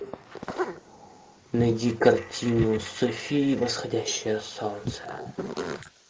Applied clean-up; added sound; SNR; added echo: neural mask model Resemble Enhance denoiser.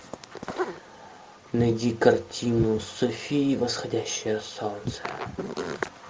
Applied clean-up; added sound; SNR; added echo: none; none; none; none.